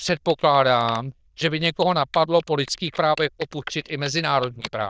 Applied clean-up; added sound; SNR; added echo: neural diffusion model UNIVERSE++.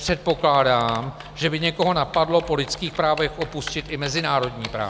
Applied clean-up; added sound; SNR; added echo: none; Typing; 15 dB; none.